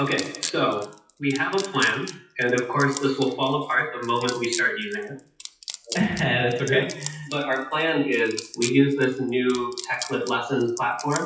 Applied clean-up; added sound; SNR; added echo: classical method WPE with log-MMSE.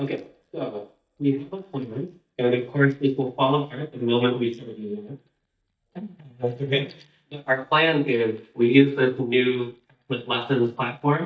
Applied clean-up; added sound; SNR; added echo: neural mask model DeepFilterNet 3.